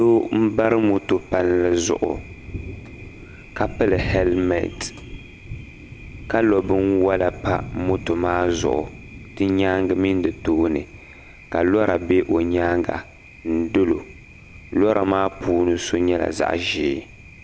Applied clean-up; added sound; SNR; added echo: none; Thunder; 15 dB; none.